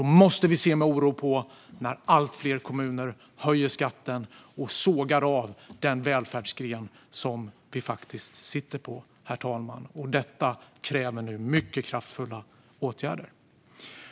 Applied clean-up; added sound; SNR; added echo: none; none; none; none.